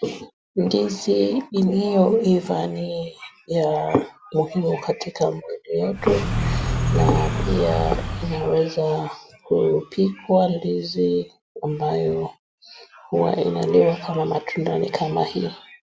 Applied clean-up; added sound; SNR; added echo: none; Car; 1 dB; none.